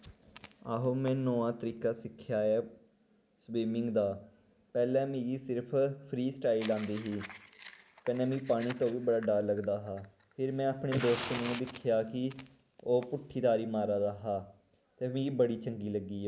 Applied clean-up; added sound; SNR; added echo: neural mask model Resemble Enhance denoiser.